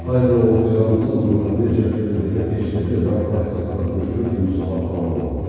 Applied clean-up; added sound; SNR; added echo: none; Musical instrument; 8 dB; reverberation time 2.0 s.